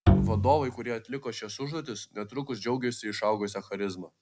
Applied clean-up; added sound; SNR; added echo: none; Bowed string instrument; -5 dB; none.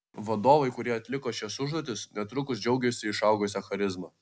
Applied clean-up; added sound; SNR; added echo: none; none; none; none.